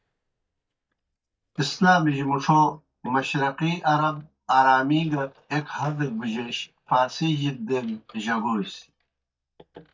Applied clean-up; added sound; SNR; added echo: neural mask model DeepFilterNet 3.